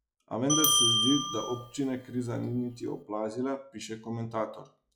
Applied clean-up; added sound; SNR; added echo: classical method log-MMSE.